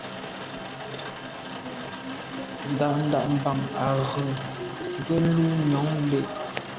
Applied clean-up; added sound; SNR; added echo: none; Rain; 9 dB; none.